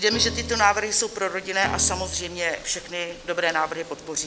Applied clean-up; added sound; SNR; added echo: none; Piano; 12 dB; none.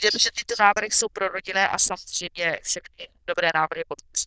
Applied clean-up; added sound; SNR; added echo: neural diffusion model UNIVERSE++.